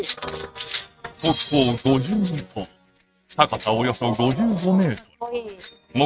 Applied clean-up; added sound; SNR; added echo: neural mask model RNNoise.